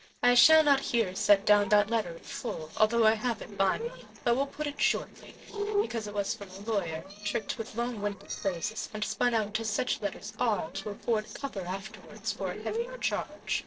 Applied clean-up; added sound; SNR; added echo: neural separator model SepFormer DNS4.